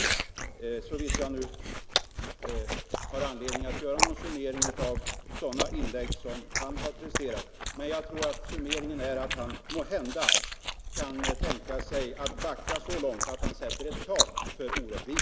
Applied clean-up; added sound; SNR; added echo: neural mask model Resemble Enhance denoiser.